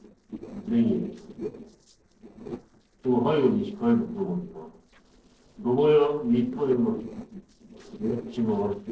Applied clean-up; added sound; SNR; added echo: neural separator model SepFormer DNS4.